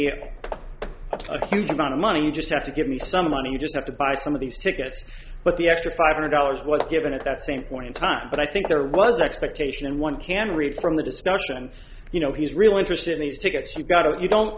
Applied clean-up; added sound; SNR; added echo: none; Hammer / Wood; 14 dB; none.